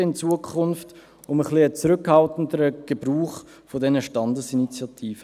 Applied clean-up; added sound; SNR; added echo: none; none; none; none.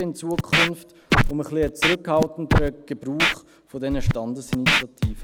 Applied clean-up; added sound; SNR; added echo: none; Scratching (performance technique); -3 dB; none.